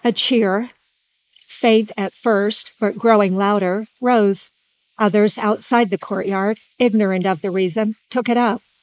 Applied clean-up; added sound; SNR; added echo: neural mask model Resemble Enhance denoiser.